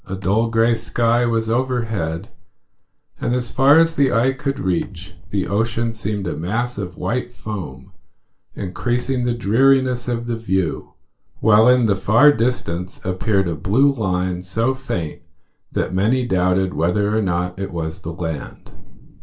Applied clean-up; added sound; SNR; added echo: neural separator model SepFormer DNS4.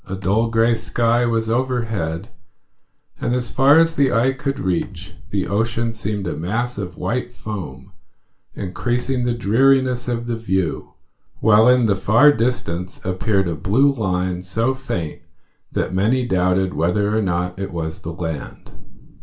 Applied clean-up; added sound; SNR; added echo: none; Bass drum; 19 dB; reverberation time 0.2 s.